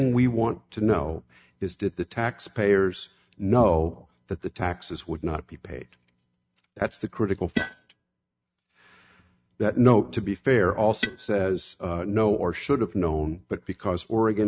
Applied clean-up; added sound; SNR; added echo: neural mask model RNNoise.